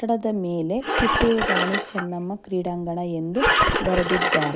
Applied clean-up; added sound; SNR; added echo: none; Engine; 0 dB; none.